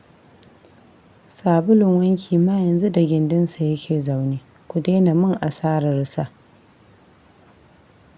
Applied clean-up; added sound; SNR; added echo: none; none; none; none.